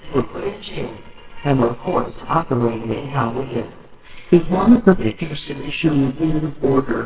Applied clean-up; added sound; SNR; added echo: neural separator model SepFormer WHAMR!.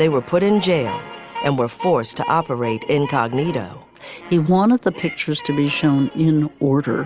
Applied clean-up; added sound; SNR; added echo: none; none; none; none.